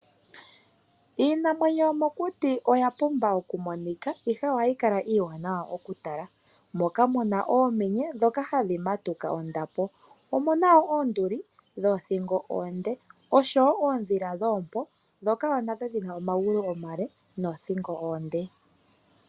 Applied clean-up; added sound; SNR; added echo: none; none; none; none.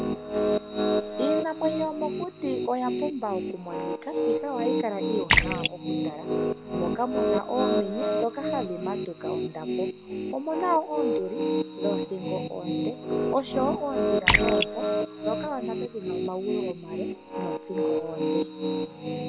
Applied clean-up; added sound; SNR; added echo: none; Splash, splatter + Piano; -4 dB; none.